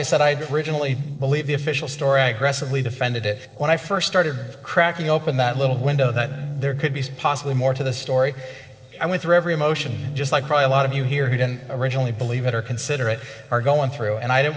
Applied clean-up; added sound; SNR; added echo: neural separator model SepFormer DNS4.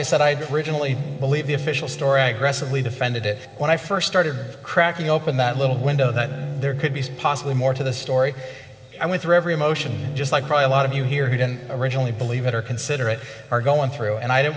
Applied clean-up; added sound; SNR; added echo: none; Bowed string instrument; 12 dB; reverberation time 1.6 s.